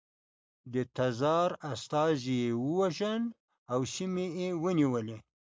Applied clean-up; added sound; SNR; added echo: none; none; none; none.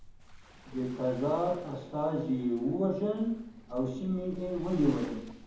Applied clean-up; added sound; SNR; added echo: none; Waves, surf; 17 dB; reverberation time 1.2 s.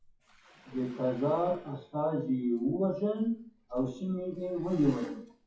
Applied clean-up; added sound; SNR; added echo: classical method WPE with log-MMSE.